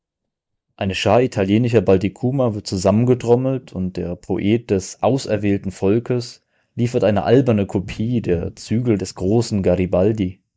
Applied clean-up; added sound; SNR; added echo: neural mask model DeepFilterNet 3.